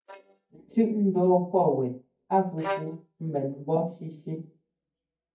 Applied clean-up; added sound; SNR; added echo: neural mask model DeepFilterNet 3.